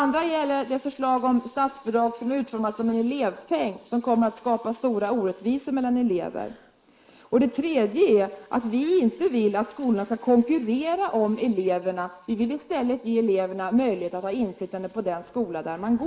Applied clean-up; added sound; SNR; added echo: neural mask model Resemble Enhance denoiser.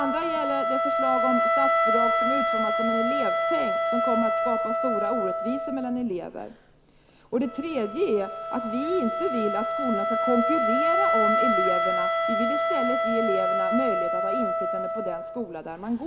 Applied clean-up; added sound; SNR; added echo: none; Wind instrument, woodwind instrument; -4 dB; none.